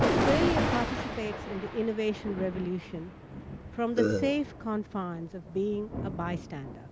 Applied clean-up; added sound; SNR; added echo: none; Thunder + Burping, eructation; 0 dB; none.